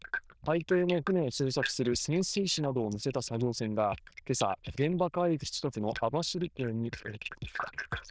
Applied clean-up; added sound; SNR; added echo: neural diffusion model UNIVERSE++.